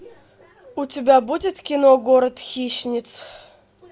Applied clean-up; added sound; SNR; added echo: none; none; none; none.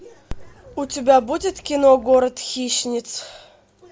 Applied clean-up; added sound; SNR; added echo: none; Dog; 17 dB; none.